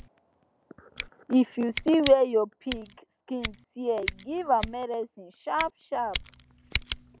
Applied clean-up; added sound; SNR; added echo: none; Scissors; 11 dB; none.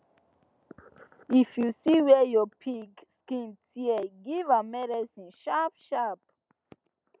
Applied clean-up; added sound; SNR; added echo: none; none; none; none.